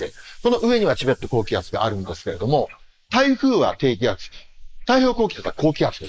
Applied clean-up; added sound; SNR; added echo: neural mask model Resemble Enhance denoiser.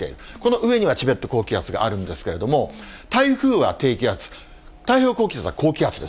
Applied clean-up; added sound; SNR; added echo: none; none; none; none.